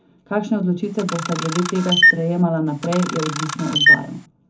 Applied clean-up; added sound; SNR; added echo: none; Camera; -2 dB; reverberation time 0.3 s.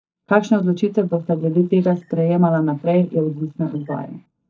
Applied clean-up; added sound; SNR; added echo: neural mask model DeepFilterNet 3.